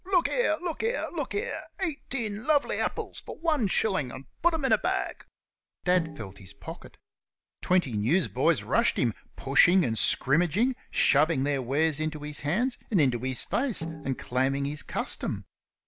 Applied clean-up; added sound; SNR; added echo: none; Snare drum; 13 dB; none.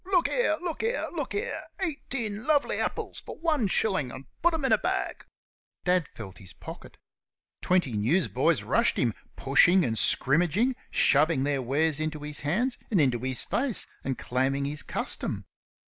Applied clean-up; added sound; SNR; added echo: neural mask model Resemble Enhance denoiser.